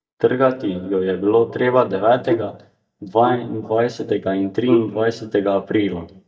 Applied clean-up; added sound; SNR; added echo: neural mask model DeepFilterNet 3.